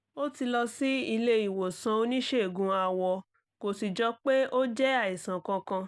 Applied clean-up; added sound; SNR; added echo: none; none; none; none.